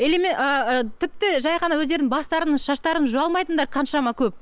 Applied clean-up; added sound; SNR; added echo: neural separator model SepFormer WHAM!.